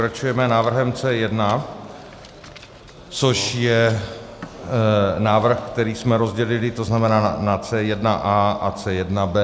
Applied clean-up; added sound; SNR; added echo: none; none; none; none.